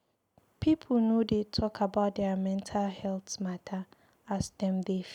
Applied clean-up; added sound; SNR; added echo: none; none; none; none.